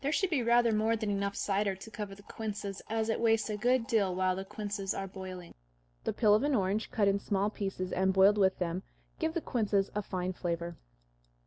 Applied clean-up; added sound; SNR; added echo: none; none; none; none.